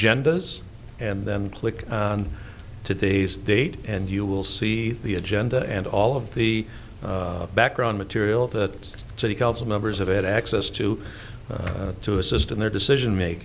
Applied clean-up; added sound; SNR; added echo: none; none; none; none.